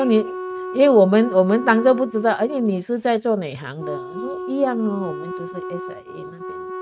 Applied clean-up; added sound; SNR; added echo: neural mask model RNNoise.